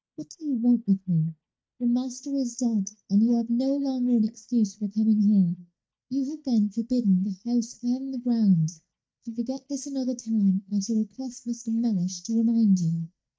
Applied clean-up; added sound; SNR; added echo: neural mask model DeepFilterNet 3.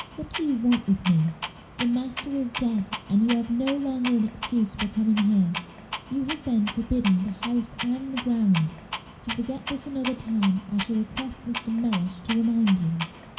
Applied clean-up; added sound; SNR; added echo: none; Clock; 12 dB; reverberation time 0.6 s.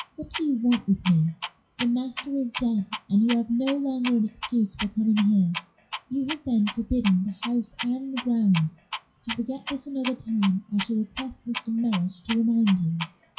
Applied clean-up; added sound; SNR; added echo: classical method WPE with log-MMSE.